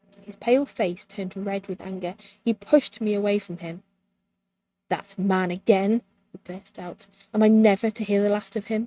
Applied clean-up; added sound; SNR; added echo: neural mask model RNNoise.